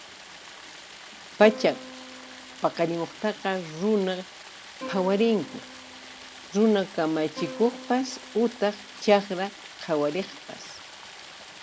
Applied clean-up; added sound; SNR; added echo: none; Stream + Plucked string instrument; 15 dB; none.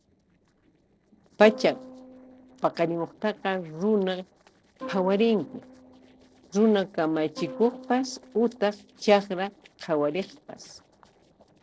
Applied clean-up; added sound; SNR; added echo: neural separator model SepFormer DNS4.